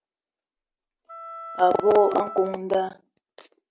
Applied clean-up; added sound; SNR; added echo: none; Wind instrument, woodwind instrument; 14 dB; none.